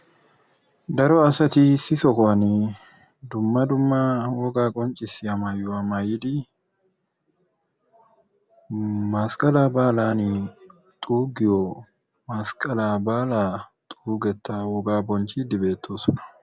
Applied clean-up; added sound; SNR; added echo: none; none; none; none.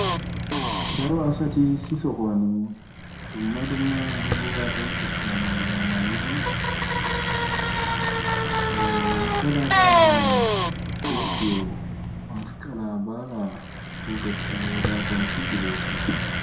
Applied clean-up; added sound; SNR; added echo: none; Bicycle; -5 dB; reverberation time 0.5 s.